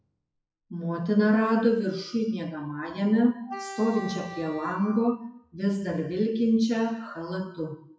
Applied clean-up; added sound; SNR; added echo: classical method WPE with log-MMSE.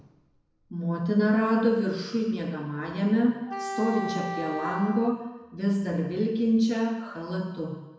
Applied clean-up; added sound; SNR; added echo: none; Wind instrument, woodwind instrument; 8 dB; reverberation time 1.0 s.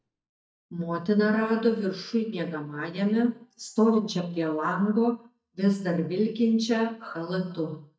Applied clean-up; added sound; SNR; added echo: neural mask model DeepFilterNet 3.